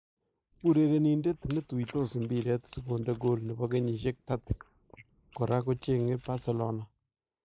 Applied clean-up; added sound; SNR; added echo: neural mask model Resemble Enhance denoiser.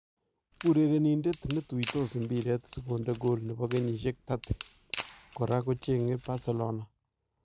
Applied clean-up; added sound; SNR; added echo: none; Wood; 12 dB; none.